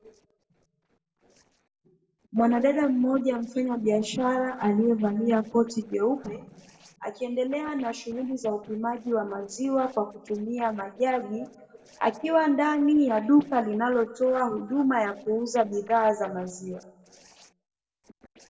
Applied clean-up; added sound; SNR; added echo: neural separator model SepFormer DNS4.